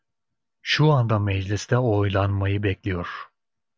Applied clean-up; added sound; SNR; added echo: none; none; none; none.